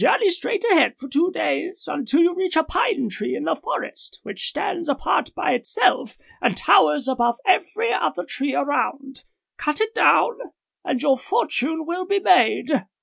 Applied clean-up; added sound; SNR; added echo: none; none; none; none.